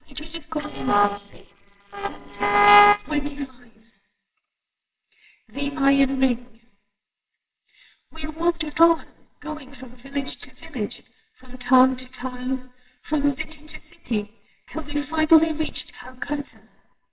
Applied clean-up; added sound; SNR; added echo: neural separator model SepFormer WHAMR!.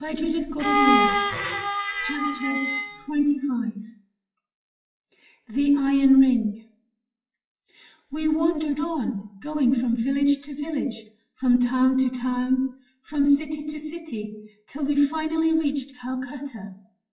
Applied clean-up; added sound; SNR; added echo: classical method WPE with log-MMSE.